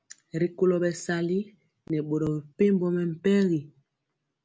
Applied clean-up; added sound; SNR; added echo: none; none; none; none.